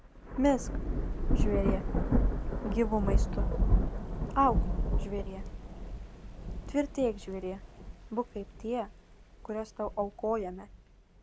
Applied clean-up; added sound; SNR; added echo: none; Thunder / Rain; -3 dB; none.